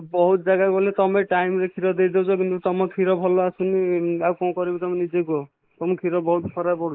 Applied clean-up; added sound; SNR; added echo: neural mask model Resemble Enhance denoiser.